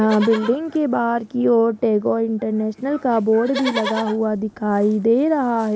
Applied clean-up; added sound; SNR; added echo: none; Livestock, farm animals, working animals; 15 dB; none.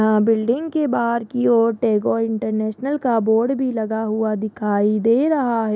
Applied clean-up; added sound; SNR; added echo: none; none; none; none.